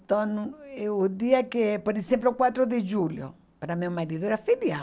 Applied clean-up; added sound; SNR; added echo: none; none; none; none.